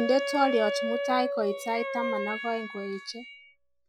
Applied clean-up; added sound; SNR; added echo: classical method Wiener filter.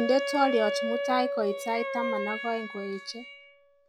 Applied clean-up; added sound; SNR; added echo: classical method log-MMSE.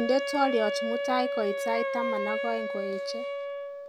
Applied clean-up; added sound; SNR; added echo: none; Wind instrument, woodwind instrument; 1 dB; none.